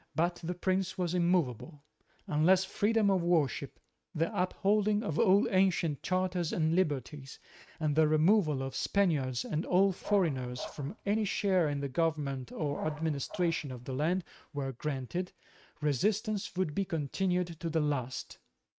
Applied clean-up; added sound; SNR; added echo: neural mask model RNNoise.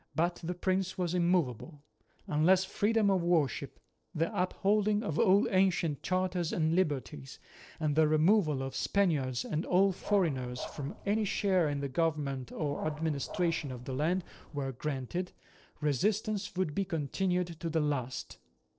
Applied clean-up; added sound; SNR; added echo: neural separator model SepFormer DNS4.